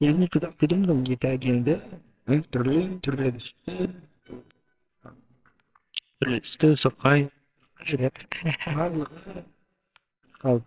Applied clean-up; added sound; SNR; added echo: neural separator model SepFormer WHAMR!.